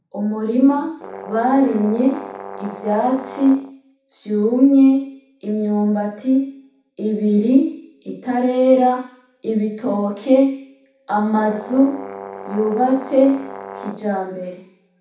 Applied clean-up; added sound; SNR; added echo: none; Brass instrument; 14 dB; reverberation time 0.7 s.